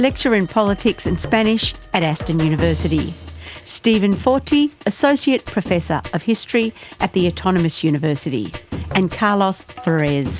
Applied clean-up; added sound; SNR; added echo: none; none; none; none.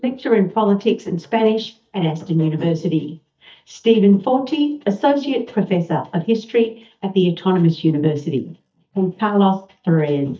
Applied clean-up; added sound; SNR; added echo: neural mask model DeepFilterNet 3.